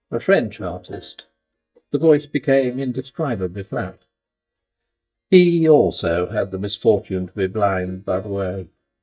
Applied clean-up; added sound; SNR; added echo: neural mask model DeepFilterNet 3.